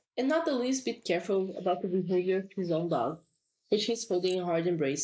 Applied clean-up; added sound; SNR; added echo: neural mask model Resemble Enhance denoiser.